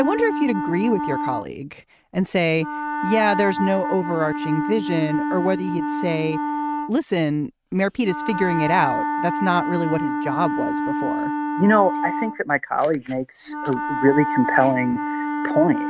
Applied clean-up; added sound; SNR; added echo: neural mask model RNNoise.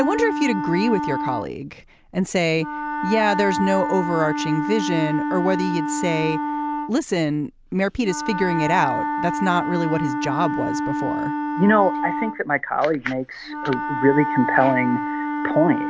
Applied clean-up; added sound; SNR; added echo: none; Wind instrument, woodwind instrument; 3 dB; none.